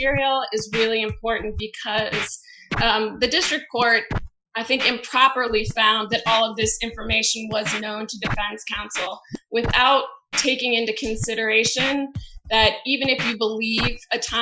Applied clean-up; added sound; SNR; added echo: classical method Wiener filter.